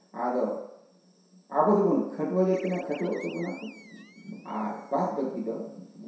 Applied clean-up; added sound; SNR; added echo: none; Animal; 20 dB; reverberation time 0.7 s.